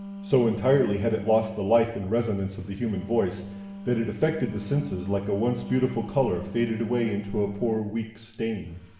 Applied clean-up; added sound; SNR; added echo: none; Wind instrument, woodwind instrument; 12 dB; reverberation time 1.0 s.